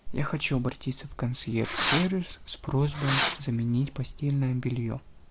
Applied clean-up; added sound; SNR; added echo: none; Fireworks; -1 dB; none.